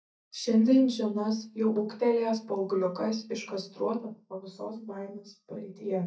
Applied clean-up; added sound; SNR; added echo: neural mask model DeepFilterNet 3.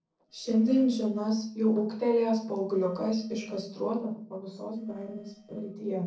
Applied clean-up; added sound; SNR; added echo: neural separator model SepFormer DNS4.